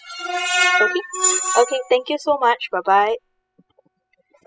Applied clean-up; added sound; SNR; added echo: classical method spectral subtraction.